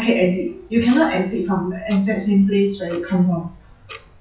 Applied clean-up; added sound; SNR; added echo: classical method log-MMSE.